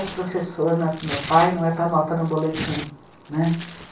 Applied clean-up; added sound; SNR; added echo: none; Tearing; 13 dB; reverberation time 0.3 s.